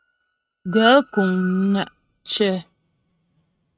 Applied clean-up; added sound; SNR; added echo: neural mask model RNNoise.